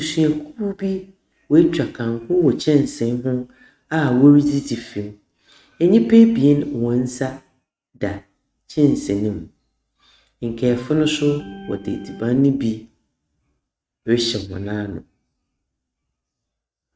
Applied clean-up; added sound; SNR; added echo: neural mask model RNNoise.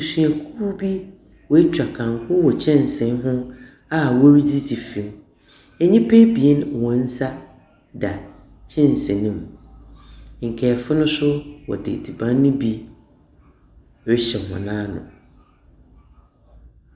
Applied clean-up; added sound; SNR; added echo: none; none; none; none.